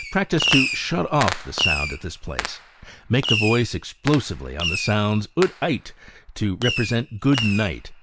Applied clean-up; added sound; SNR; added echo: none; Fireworks; 5 dB; none.